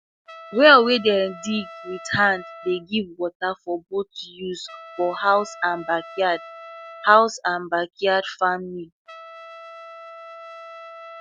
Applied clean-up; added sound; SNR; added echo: none; Trumpet; 18 dB; none.